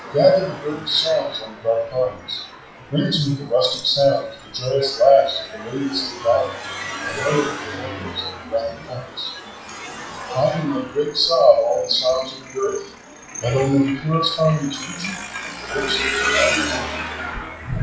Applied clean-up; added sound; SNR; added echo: classical method WPE with log-MMSE.